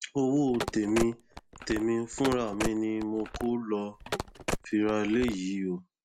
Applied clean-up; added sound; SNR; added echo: none; Telephone; 7 dB; none.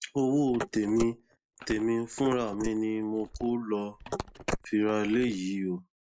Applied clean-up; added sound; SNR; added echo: neural mask model Resemble Enhance denoiser.